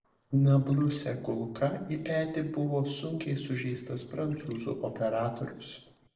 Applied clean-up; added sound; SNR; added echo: neural separator model SepFormer DNS4.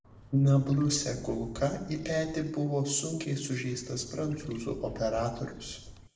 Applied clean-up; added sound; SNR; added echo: none; Trickle, dribble / Chirp, tweet; 17 dB; reverberation time 0.7 s.